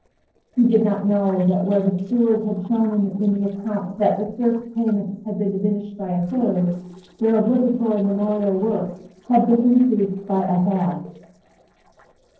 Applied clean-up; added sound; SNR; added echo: neural separator model SepFormer DNS4.